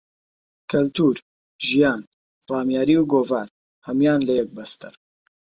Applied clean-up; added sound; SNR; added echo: none; none; none; none.